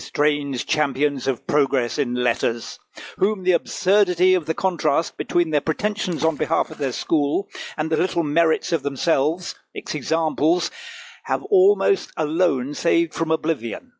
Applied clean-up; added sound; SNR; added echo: classical method log-MMSE.